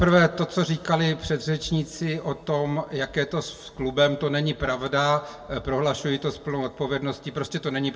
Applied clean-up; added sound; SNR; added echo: none; none; none; reverberation time 1.2 s.